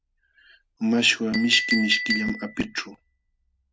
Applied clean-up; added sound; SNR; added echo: none; Chink, clink; 5 dB; none.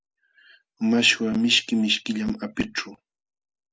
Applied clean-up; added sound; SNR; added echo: none; none; none; none.